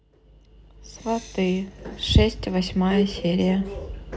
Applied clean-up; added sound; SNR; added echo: none; none; none; none.